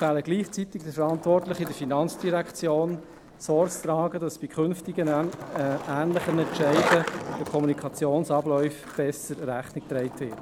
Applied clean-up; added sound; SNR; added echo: none; Skateboard; 9 dB; none.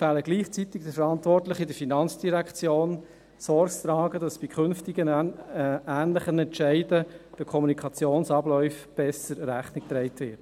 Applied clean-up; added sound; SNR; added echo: none; none; none; none.